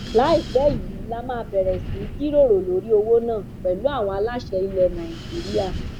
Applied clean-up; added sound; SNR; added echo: none; Wind; 10 dB; none.